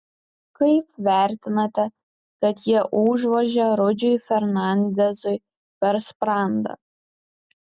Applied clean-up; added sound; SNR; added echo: none; none; none; none.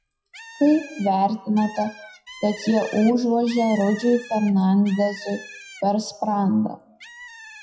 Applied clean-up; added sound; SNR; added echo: classical method WPE with log-MMSE.